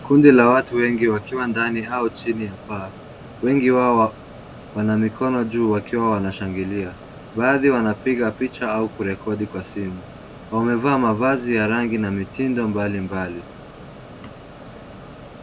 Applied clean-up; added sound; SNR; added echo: none; Mechanisms; 18 dB; none.